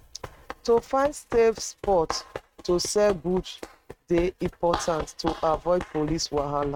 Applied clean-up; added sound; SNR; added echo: neural mask model RNNoise.